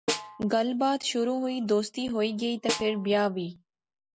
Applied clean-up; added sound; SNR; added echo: none; Snare drum; 9 dB; none.